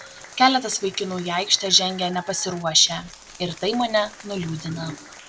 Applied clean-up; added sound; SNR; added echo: none; Applause; 19 dB; none.